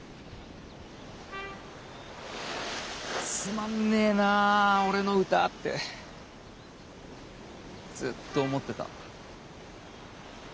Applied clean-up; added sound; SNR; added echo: none; Trumpet; 16 dB; none.